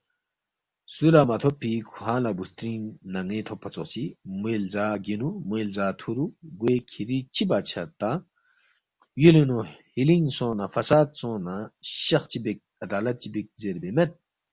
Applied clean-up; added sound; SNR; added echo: none; none; none; none.